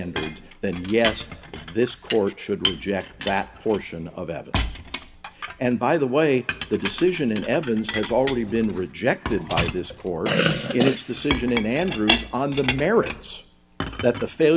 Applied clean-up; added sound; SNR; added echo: none; Chink, clink; 7 dB; none.